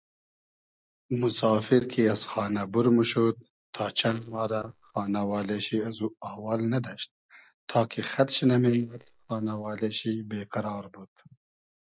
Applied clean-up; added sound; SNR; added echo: neural mask model DeepFilterNet 3.